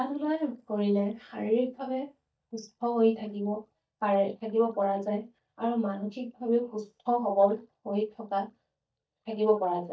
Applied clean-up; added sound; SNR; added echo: neural mask model DeepFilterNet 3.